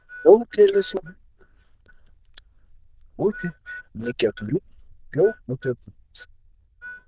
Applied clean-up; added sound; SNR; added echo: neural diffusion model UNIVERSE++.